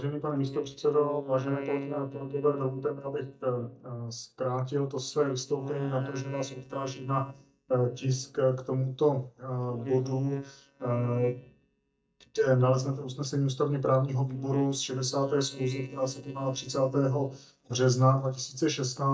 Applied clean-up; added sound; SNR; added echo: neural mask model DeepFilterNet 3.